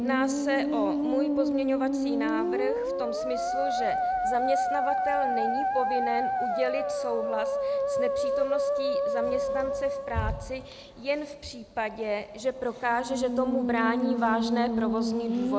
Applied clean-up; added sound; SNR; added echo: none; Musical instrument; -2 dB; none.